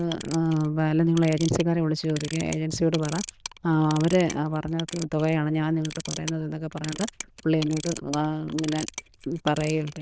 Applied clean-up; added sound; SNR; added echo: neural diffusion model UNIVERSE++.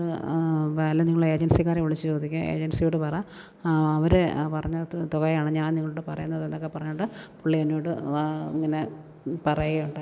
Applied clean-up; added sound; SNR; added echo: none; none; none; none.